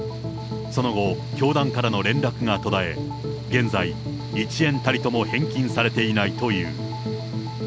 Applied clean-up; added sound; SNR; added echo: none; Mechanical fan; 8 dB; none.